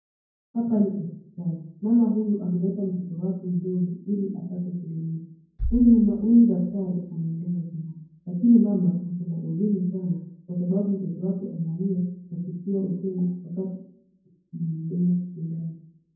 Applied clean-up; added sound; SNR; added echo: none; Bass drum; 18 dB; reverberation time 0.9 s.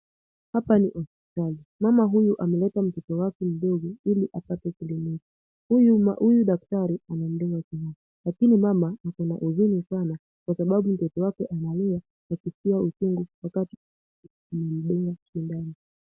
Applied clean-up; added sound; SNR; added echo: none; none; none; none.